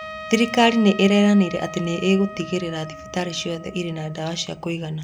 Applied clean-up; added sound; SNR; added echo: none; Trumpet; 15 dB; none.